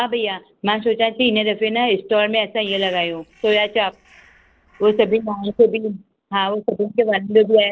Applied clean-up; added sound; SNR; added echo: neural separator model SepFormer DNS4.